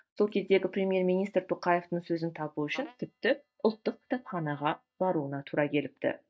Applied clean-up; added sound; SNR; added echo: neural mask model DeepFilterNet 3.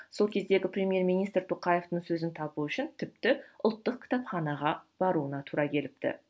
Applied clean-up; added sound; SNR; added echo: none; none; none; none.